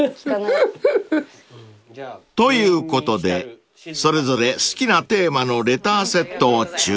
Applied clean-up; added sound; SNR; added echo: none; none; none; none.